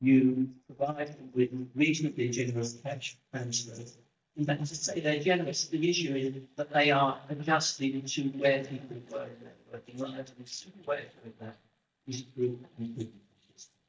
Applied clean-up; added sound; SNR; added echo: neural mask model DeepFilterNet 3.